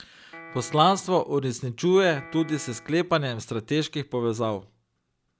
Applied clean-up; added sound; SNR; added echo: none; Piano; 19 dB; none.